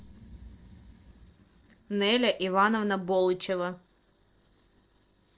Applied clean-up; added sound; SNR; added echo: neural separator model SepFormer DNS4.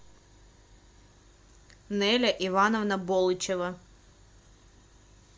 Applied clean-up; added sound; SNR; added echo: none; none; none; none.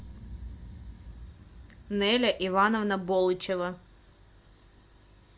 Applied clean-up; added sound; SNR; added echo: none; Boom; 18 dB; none.